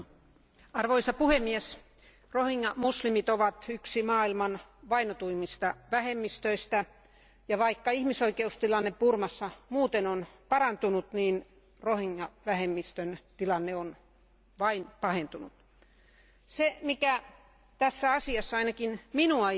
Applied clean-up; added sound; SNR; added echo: none; none; none; none.